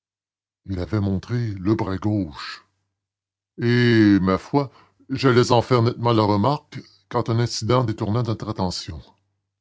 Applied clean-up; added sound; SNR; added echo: none; none; none; none.